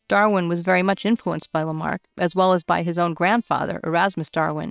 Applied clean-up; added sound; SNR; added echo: neural separator model SepFormer WHAM!.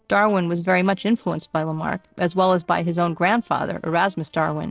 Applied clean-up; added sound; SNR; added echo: neural separator model SepFormer DNS4.